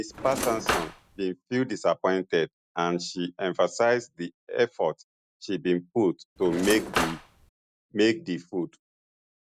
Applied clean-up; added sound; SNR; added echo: none; Cutlery, silverware / Drawer open or close; 3 dB; none.